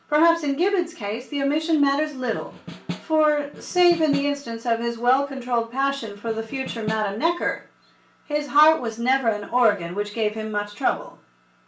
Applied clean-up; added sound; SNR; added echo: none; Snare drum; 13 dB; reverberation time 0.3 s.